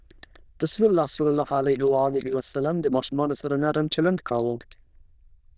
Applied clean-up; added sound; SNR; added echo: neural diffusion model UNIVERSE++.